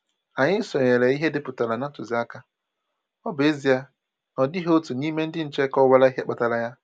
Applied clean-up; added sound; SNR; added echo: none; none; none; none.